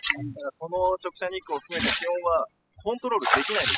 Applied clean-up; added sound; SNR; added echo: classical method spectral subtraction.